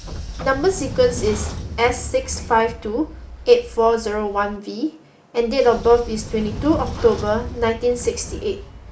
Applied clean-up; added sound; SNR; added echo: none; Sliding door / Train; 11 dB; none.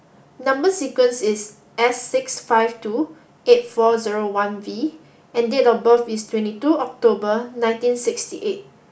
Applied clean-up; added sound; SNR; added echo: none; none; none; none.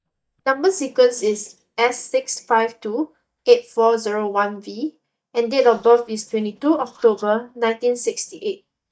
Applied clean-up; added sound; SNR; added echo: neural mask model DeepFilterNet 3.